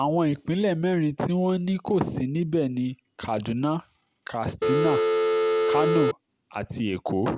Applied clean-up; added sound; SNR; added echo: none; Telephone; -4 dB; none.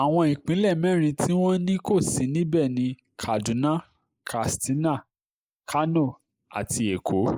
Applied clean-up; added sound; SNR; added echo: neural mask model Resemble Enhance denoiser.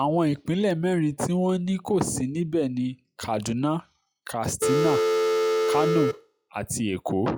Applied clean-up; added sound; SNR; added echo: classical method log-MMSE.